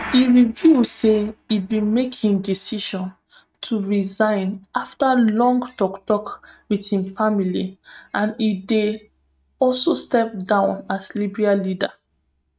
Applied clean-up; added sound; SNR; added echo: neural mask model RNNoise.